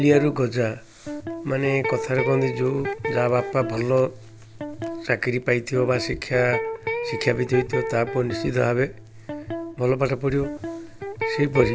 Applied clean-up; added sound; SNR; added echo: none; Electric guitar; 8 dB; none.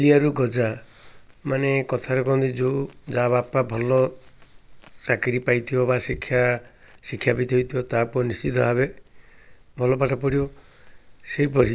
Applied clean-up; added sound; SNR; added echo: none; none; none; none.